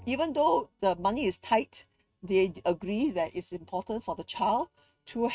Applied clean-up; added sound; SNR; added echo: neural mask model RNNoise.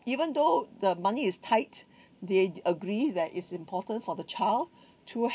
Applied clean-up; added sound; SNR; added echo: none; none; none; none.